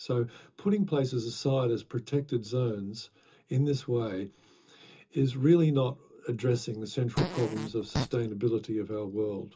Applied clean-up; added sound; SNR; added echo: none; Fart; 4 dB; reverberation time 0.2 s.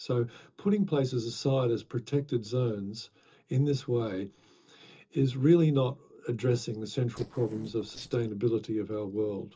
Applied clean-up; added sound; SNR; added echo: neural separator model SepFormer DNS4.